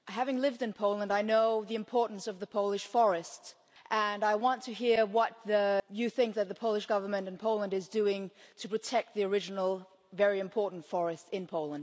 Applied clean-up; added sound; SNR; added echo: none; none; none; none.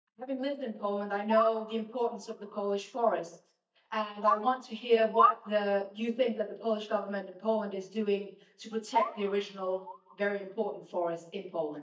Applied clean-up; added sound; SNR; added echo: neural mask model DeepFilterNet 3.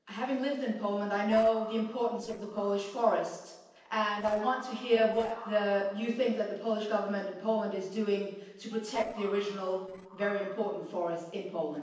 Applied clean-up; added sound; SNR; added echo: neural separator model SepFormer DNS4.